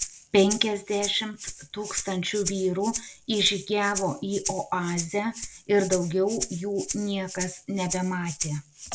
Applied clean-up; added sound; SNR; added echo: none; Rattle (instrument); 9 dB; none.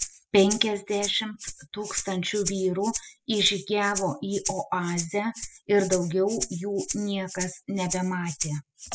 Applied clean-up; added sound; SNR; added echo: classical method spectral subtraction.